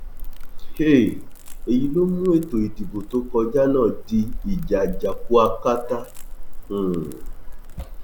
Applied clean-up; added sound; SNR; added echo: none; Crackle; 6 dB; none.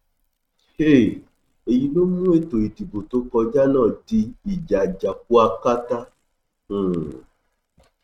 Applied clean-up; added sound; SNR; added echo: neural mask model RNNoise.